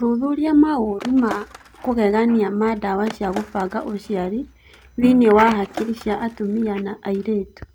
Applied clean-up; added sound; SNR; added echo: none; Skateboard; 18 dB; none.